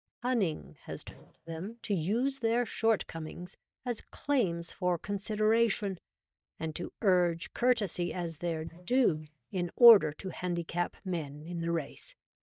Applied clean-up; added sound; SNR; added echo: neural mask model DeepFilterNet 3.